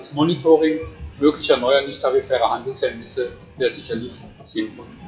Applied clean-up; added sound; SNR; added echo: classical method WPE with log-MMSE.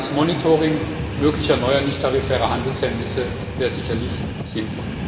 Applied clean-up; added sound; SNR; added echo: none; Train; 5 dB; reverberation time 2.2 s.